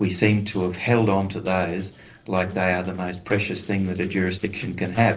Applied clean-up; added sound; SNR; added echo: neural separator model SepFormer DNS4.